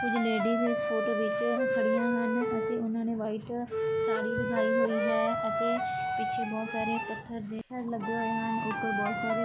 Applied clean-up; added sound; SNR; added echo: none; Wind instrument, woodwind instrument; -1 dB; none.